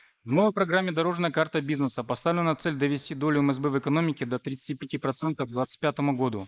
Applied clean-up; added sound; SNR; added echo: neural mask model Resemble Enhance denoiser.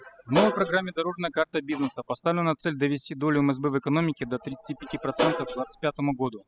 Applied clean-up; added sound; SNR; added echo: classical method spectral subtraction.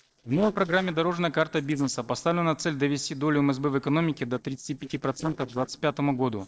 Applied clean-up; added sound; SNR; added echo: neural separator model SepFormer DNS4.